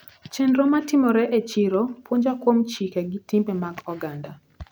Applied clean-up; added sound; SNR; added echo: none; none; none; none.